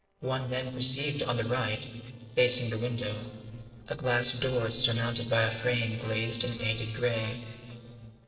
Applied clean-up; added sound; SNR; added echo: neural separator model SepFormer DNS4.